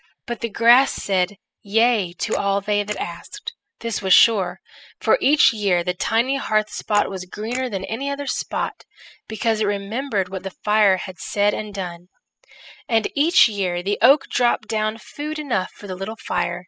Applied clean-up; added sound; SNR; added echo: classical method spectral subtraction.